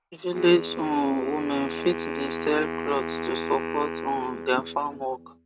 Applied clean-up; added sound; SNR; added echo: none; Wind instrument, woodwind instrument; 6 dB; none.